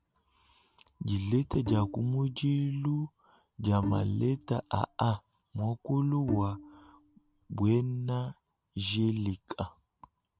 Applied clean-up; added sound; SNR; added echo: none; Bowed string instrument; 10 dB; none.